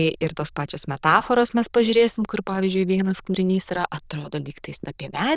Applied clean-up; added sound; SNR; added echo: neural diffusion model UNIVERSE++.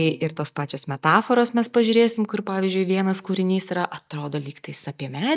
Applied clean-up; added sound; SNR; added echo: neural mask model DeepFilterNet 3.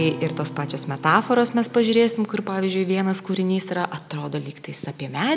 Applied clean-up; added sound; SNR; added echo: none; Acoustic guitar; 17 dB; none.